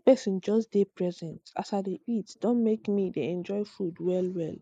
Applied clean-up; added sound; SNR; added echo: neural mask model Resemble Enhance denoiser.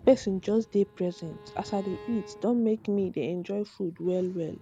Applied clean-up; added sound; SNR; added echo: none; Thunder / Rain + Bowed string instrument; 20 dB; none.